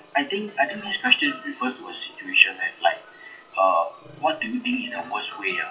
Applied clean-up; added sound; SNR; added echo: classical method WPE with log-MMSE.